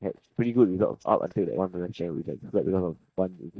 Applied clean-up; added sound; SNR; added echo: neural mask model DeepFilterNet 3.